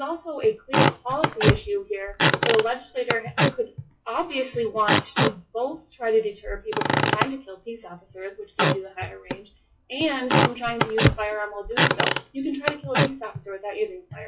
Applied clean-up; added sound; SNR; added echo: classical method WPE with log-MMSE.